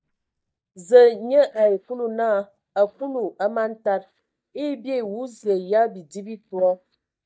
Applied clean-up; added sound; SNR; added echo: neural mask model DeepFilterNet 3.